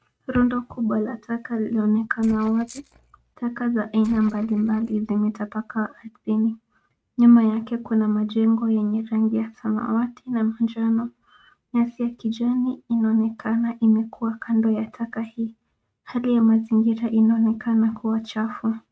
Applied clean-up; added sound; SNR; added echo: neural mask model RNNoise.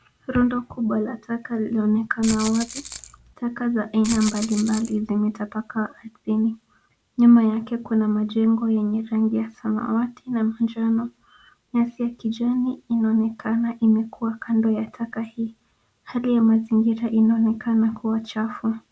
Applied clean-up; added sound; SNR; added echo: none; Rattle (instrument); 11 dB; none.